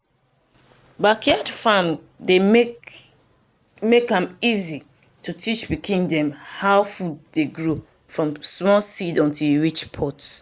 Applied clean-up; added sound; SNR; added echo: none; Gunshot, gunfire; 19 dB; none.